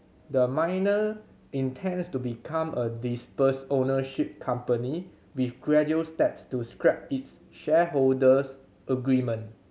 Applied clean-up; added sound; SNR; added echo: none; none; none; none.